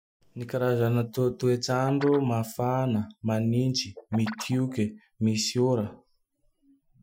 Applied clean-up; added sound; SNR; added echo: classical method Wiener filter.